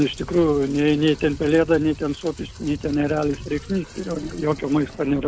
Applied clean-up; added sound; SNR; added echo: none; Rain; 15 dB; none.